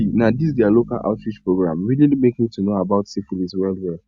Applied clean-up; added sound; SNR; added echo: neural mask model RNNoise.